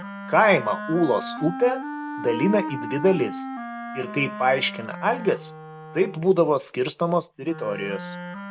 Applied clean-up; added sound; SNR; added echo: none; Wind instrument, woodwind instrument; 10 dB; none.